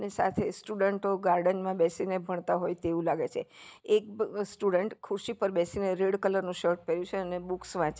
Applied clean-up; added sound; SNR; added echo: none; none; none; none.